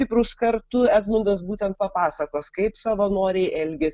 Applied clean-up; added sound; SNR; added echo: none; none; none; none.